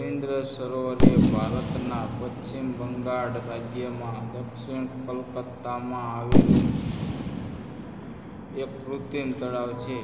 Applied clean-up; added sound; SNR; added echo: none; Fireworks; -5 dB; none.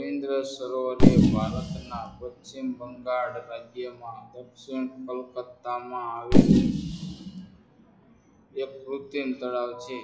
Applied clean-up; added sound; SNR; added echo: classical method log-MMSE.